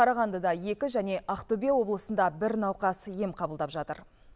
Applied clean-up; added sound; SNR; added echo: none; none; none; none.